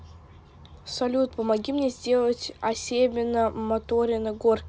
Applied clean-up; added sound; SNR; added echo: none; none; none; none.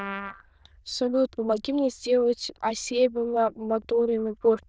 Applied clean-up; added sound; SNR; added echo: neural diffusion model UNIVERSE++.